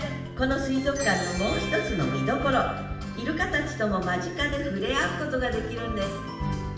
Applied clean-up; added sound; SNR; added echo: none; none; none; reverberation time 0.8 s.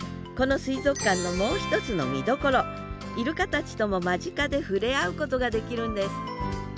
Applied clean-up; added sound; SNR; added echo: none; none; none; none.